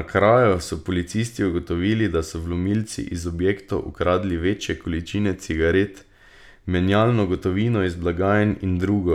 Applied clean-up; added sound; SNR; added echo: none; none; none; none.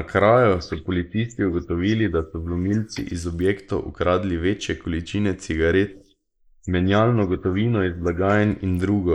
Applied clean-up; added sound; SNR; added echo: neural mask model Resemble Enhance denoiser.